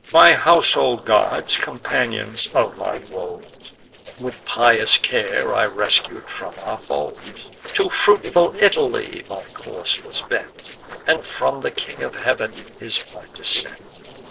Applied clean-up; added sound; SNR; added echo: neural separator model SepFormer DNS4.